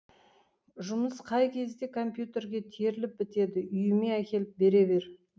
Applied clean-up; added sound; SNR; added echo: none; none; none; none.